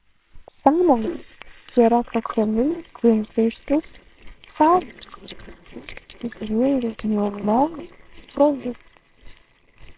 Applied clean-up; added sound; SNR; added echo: neural separator model SepFormer WHAMR!.